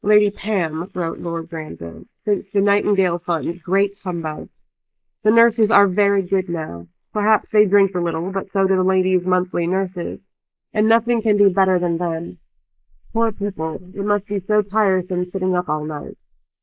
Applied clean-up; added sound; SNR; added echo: neural mask model Resemble Enhance denoiser.